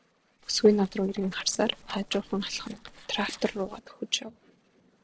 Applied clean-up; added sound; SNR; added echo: neural separator model SepFormer DNS4.